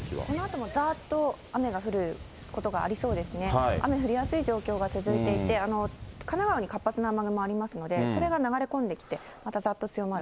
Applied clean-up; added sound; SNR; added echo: none; none; none; none.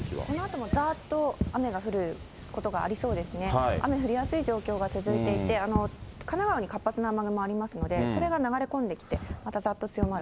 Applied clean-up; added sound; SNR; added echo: none; Fireworks; 10 dB; none.